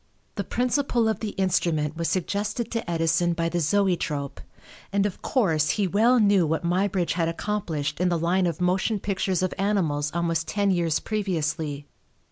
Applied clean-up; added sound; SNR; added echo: none; none; none; none.